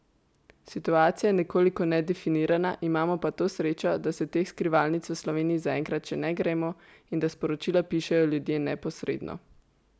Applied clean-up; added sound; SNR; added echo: none; none; none; none.